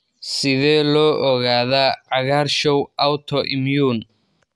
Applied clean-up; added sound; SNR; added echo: none; none; none; none.